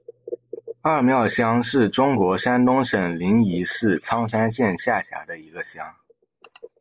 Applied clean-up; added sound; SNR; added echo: neural mask model Resemble Enhance denoiser.